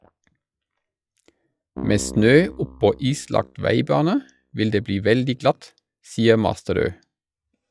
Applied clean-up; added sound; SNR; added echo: classical method log-MMSE.